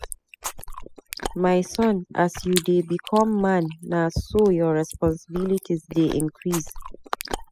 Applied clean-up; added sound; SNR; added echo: classical method spectral subtraction.